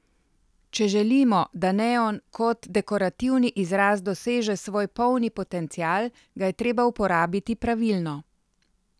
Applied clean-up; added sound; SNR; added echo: none; none; none; none.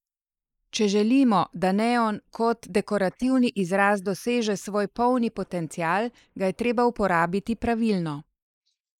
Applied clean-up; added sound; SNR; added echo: neural mask model Resemble Enhance denoiser.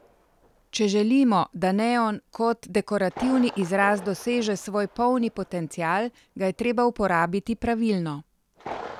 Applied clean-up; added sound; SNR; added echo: none; Thunder; 19 dB; none.